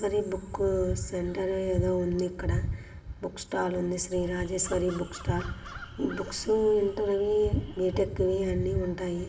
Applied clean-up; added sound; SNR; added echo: none; Crow; 16 dB; reverberation time 1.4 s.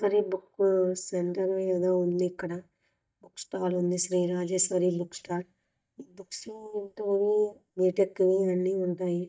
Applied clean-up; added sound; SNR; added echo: neural mask model DeepFilterNet 3.